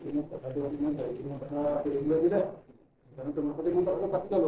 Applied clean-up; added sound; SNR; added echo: neural separator model SepFormer DNS4.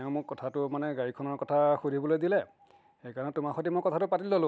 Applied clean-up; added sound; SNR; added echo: none; none; none; none.